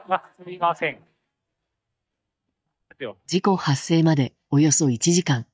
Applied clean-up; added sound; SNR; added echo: neural mask model DeepFilterNet 3.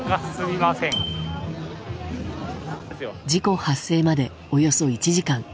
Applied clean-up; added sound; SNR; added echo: none; Bicycle bell; 17 dB; none.